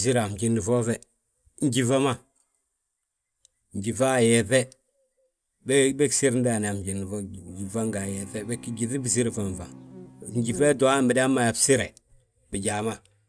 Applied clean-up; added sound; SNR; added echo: none; Insect + Bowed string instrument; 17 dB; none.